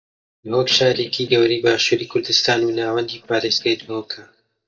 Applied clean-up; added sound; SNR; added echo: neural mask model DeepFilterNet 3.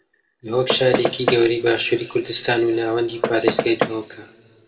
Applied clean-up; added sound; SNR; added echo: none; Knock; 3 dB; reverberation time 1.8 s.